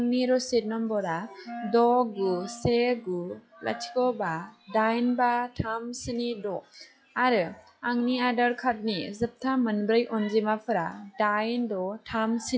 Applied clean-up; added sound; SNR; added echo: classical method log-MMSE.